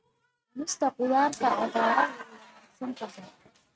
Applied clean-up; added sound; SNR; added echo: neural mask model RNNoise.